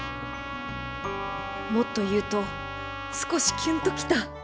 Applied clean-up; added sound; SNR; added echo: none; Trumpet; 8 dB; none.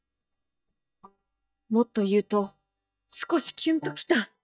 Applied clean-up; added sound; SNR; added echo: neural mask model DeepFilterNet 3.